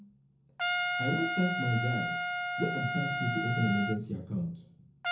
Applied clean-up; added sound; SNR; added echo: none; Trumpet; 1 dB; reverberation time 0.6 s.